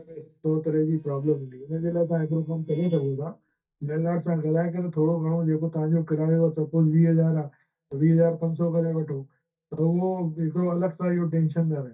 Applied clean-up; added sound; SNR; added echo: neural mask model DeepFilterNet 3.